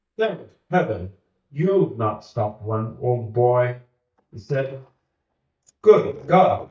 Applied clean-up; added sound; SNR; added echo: neural mask model DeepFilterNet 3.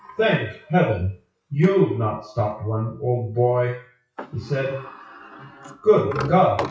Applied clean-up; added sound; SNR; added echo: classical method WPE with log-MMSE.